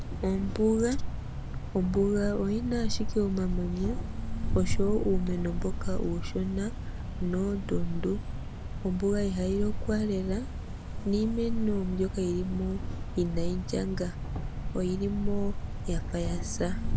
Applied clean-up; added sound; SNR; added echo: none; Cricket; 1 dB; none.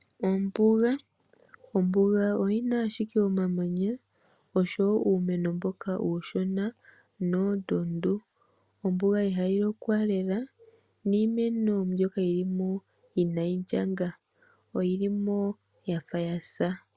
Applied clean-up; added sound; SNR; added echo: none; none; none; none.